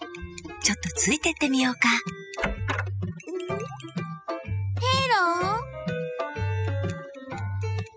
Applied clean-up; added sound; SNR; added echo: classical method spectral subtraction.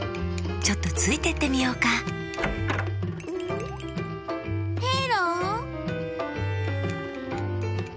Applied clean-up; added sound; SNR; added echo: none; Bowed string instrument; 19 dB; none.